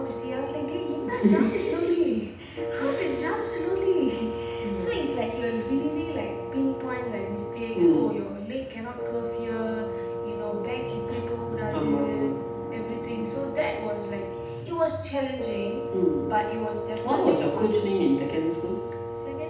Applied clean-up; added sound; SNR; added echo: none; Wind instrument, woodwind instrument; 5 dB; reverberation time 0.8 s.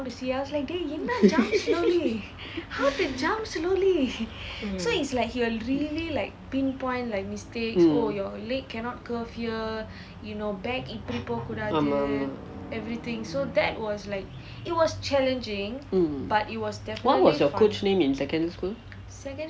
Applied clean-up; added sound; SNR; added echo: none; none; none; none.